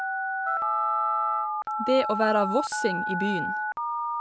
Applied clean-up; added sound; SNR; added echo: none; Wind instrument, woodwind instrument + Telephone; -2 dB; none.